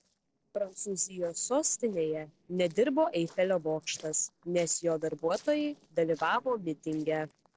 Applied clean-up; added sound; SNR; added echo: neural separator model SepFormer DNS4.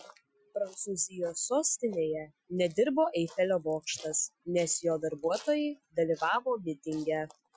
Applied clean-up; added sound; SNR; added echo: classical method Wiener filter.